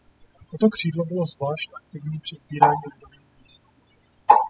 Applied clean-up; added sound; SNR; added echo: classical method spectral subtraction.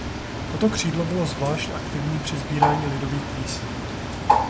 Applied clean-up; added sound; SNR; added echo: none; Bird; -1 dB; none.